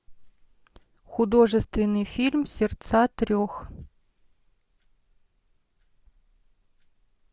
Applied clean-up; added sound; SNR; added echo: none; none; none; none.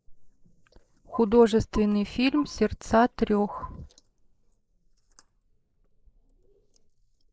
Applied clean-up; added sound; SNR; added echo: neural mask model Resemble Enhance denoiser.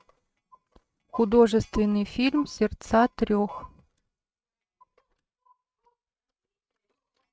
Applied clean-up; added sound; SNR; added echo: neural mask model RNNoise.